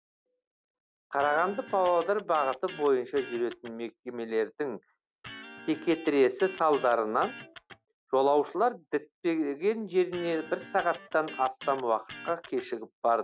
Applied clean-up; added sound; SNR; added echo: none; Electric guitar; 17 dB; none.